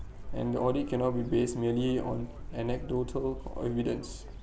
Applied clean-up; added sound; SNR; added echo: none; Chirp, tweet; 9 dB; none.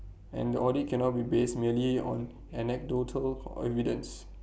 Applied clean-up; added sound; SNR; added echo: none; none; none; none.